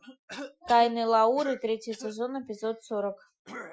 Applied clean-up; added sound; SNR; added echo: classical method Wiener filter.